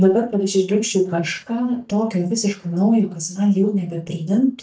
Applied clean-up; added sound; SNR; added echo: neural mask model DeepFilterNet 3.